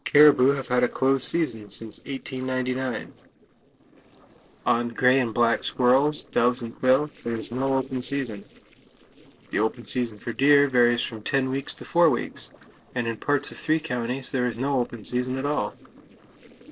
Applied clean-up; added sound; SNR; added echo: neural separator model SepFormer DNS4.